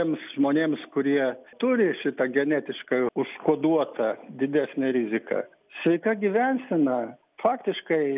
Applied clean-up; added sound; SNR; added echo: none; none; none; none.